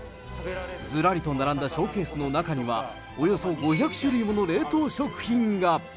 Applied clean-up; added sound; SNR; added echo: none; none; none; none.